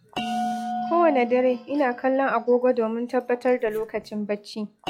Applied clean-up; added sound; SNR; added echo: classical method log-MMSE.